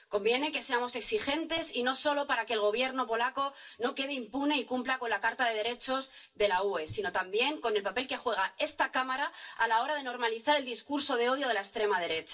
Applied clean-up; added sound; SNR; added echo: none; none; none; reverberation time 0.2 s.